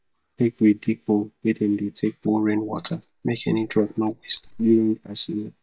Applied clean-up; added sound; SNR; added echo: neural mask model DeepFilterNet 3.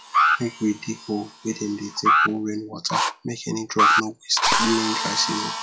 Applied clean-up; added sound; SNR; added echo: classical method log-MMSE.